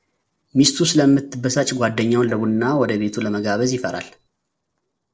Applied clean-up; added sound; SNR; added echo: neural separator model SepFormer DNS4.